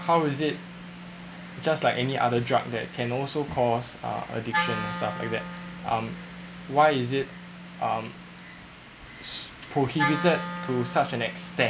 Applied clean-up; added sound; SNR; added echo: none; Wind instrument, woodwind instrument; 9 dB; none.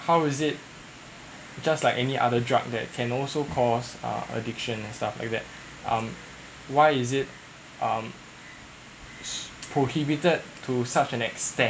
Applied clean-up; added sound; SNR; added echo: none; none; none; none.